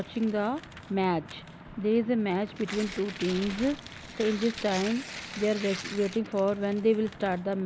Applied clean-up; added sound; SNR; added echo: none; Tearing; 14 dB; none.